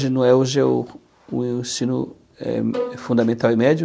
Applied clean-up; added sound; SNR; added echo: none; Bowed string instrument; 10 dB; none.